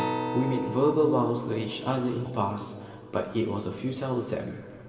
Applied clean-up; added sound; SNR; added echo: none; Acoustic guitar; 9 dB; reverberation time 1.9 s.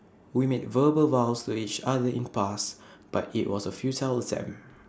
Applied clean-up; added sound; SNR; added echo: none; none; none; none.